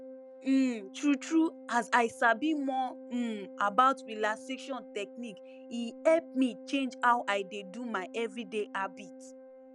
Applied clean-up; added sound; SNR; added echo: none; Organ; 16 dB; none.